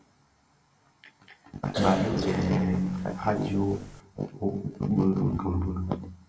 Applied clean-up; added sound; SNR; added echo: none; Cough; 9 dB; reverberation time 0.2 s.